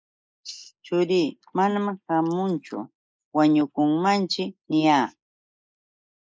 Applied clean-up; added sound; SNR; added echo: neural mask model Resemble Enhance denoiser.